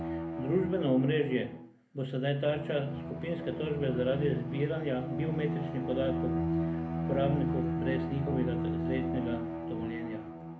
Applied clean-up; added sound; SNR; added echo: none; Bowed string instrument; 2 dB; reverberation time 0.3 s.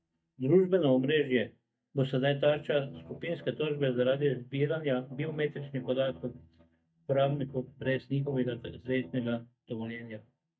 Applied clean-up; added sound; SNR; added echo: neural mask model DeepFilterNet 3.